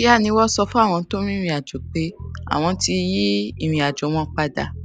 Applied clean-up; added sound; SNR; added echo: none; Bass guitar; 15 dB; none.